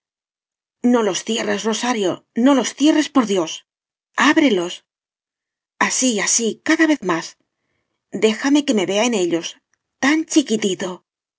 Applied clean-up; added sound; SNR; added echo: none; none; none; none.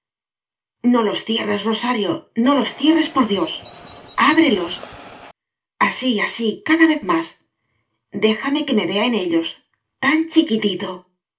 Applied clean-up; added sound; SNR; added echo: none; Bird; 19 dB; reverberation time 0.2 s.